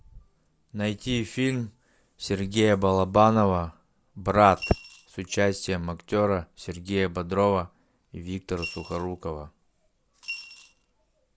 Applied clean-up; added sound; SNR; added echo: none; Coin (dropping) / Glass; 14 dB; none.